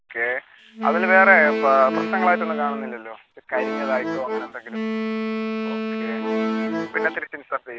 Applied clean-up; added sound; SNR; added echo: none; Wind instrument, woodwind instrument + Accordion; 3 dB; none.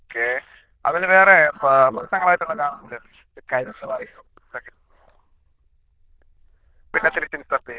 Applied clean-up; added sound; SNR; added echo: neural diffusion model UNIVERSE++.